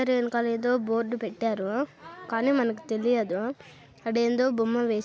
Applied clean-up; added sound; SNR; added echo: none; none; none; none.